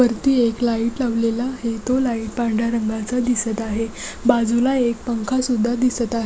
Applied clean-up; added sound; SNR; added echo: none; none; none; none.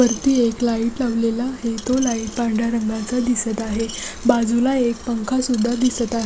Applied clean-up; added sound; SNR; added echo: none; Screech; 18 dB; none.